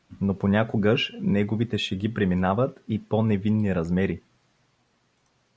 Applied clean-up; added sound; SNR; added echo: none; none; none; none.